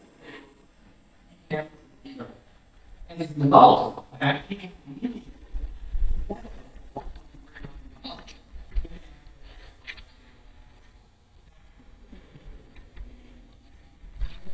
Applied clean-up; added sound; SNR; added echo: neural mask model DeepFilterNet 3.